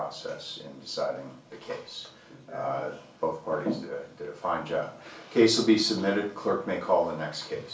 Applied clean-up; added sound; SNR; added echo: none; none; none; reverberation time 0.3 s.